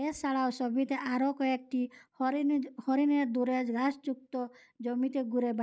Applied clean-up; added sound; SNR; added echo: none; none; none; none.